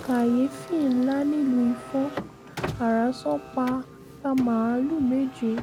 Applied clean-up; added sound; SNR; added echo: none; Car; 13 dB; none.